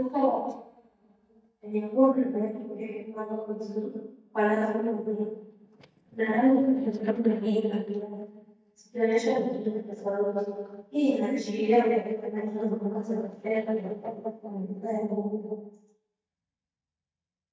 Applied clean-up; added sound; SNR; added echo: neural mask model DeepFilterNet 3.